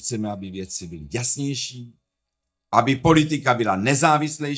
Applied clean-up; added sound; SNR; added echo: neural mask model DeepFilterNet 3.